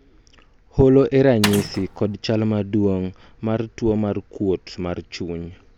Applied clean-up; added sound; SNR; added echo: none; Mechanisms; 6 dB; none.